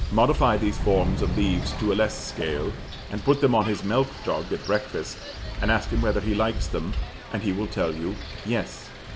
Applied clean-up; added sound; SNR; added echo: none; Wind + Subway, metro, underground; 5 dB; none.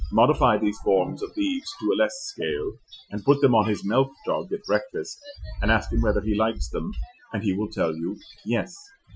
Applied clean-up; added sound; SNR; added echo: classical method Wiener filter.